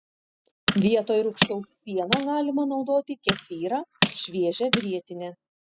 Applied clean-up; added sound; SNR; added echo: classical method spectral subtraction.